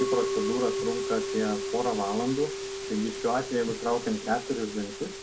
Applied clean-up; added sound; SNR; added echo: none; Musical instrument; 3 dB; none.